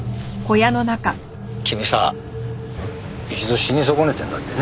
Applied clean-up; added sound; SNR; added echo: none; Fire; 14 dB; none.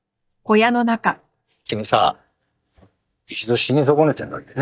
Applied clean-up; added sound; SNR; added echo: neural mask model DeepFilterNet 3.